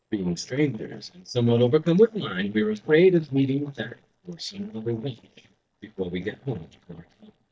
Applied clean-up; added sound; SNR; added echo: neural mask model DeepFilterNet 3.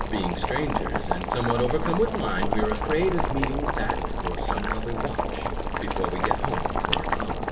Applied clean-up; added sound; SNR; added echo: none; Boiling; -3 dB; reverberation time 2.3 s.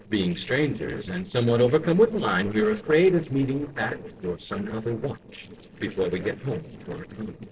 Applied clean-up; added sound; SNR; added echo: neural separator model SepFormer DNS4.